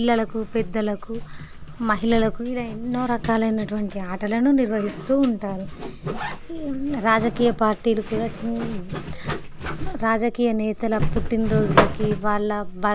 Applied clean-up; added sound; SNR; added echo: none; Zipper (clothing); 4 dB; none.